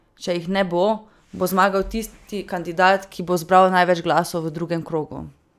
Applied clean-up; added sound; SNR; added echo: none; none; none; none.